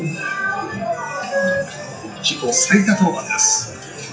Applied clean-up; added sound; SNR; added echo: classical method WPE with log-MMSE.